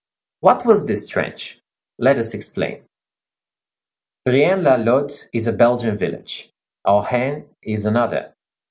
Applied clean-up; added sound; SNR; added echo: none; none; none; none.